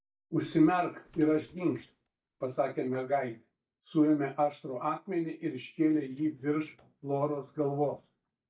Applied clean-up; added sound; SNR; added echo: neural mask model DeepFilterNet 3.